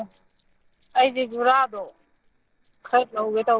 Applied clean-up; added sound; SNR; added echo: neural separator model SepFormer DNS4.